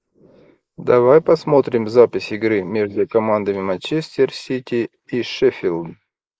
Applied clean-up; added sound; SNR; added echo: neural mask model Resemble Enhance denoiser.